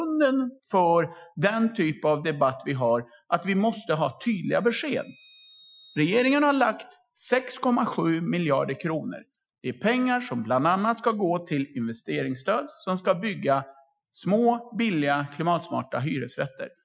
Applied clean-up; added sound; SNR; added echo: classical method Wiener filter.